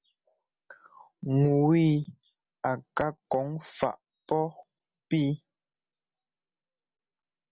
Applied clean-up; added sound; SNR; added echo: none; none; none; none.